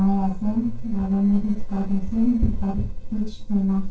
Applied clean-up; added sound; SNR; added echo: neural separator model SepFormer DNS4.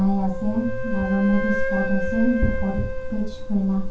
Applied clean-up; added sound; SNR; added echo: none; Wind instrument, woodwind instrument; 8 dB; reverberation time 0.3 s.